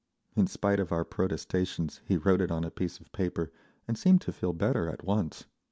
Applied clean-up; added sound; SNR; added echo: none; none; none; none.